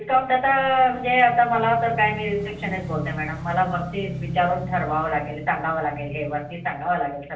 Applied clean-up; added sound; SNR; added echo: none; Motorcycle / Engine; 11 dB; reverberation time 0.4 s.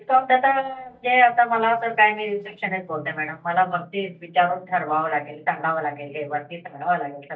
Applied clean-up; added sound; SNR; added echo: neural mask model DeepFilterNet 3.